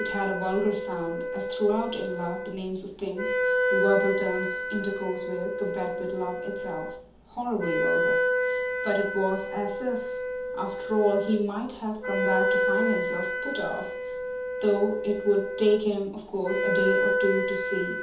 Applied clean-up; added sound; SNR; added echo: none; Wind instrument, woodwind instrument; 0 dB; reverberation time 0.6 s.